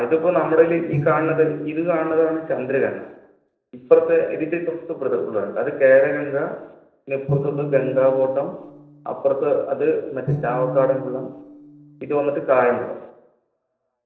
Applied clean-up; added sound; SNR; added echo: neural separator model SepFormer DNS4.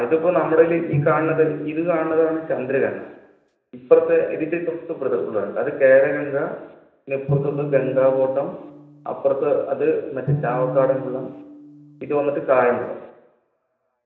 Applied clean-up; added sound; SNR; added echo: none; Bowed string instrument; 9 dB; reverberation time 0.9 s.